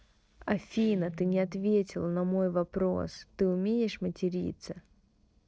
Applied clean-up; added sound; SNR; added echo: neural separator model SepFormer DNS4.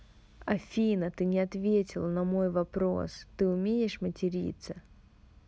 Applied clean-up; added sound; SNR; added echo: none; none; none; none.